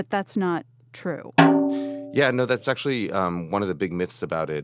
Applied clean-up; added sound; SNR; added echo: none; Snare drum; -2 dB; none.